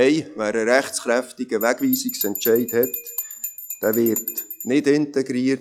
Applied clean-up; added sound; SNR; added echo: classical method log-MMSE.